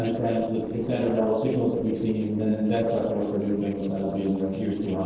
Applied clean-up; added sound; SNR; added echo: neural separator model SepFormer DNS4.